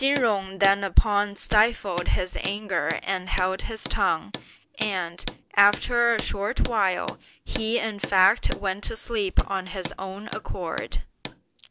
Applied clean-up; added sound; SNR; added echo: none; Hammer; 14 dB; none.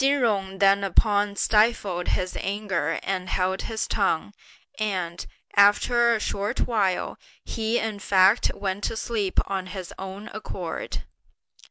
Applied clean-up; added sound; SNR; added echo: none; none; none; none.